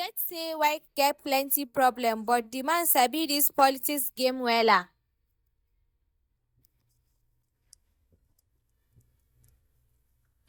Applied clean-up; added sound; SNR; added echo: neural mask model DeepFilterNet 3.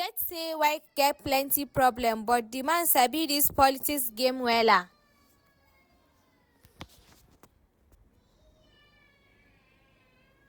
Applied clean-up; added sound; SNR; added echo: none; none; none; none.